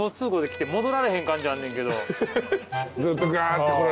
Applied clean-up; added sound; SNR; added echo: none; Electric guitar; 15 dB; none.